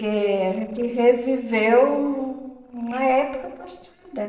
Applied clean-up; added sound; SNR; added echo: neural separator model SepFormer DNS4.